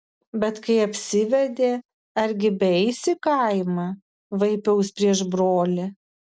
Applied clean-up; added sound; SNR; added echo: none; none; none; none.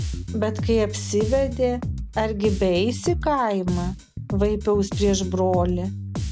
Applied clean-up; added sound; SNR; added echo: none; Bass guitar; 5 dB; none.